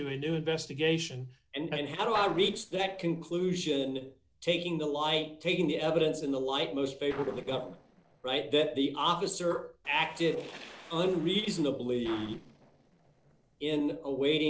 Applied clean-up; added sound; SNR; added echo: neural separator model SepFormer DNS4.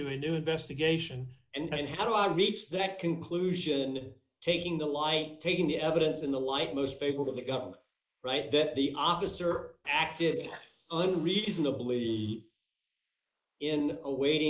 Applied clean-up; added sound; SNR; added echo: neural mask model Resemble Enhance denoiser.